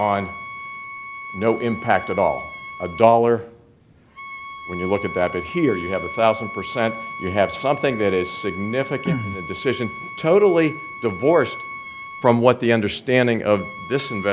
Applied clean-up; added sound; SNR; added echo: none; Bowed string instrument; 13 dB; none.